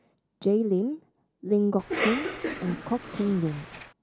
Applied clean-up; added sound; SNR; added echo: none; Cough; 5 dB; none.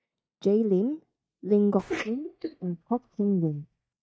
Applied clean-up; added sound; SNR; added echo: neural mask model DeepFilterNet 3.